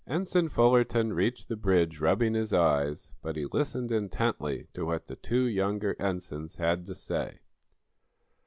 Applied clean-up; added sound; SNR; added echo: none; none; none; none.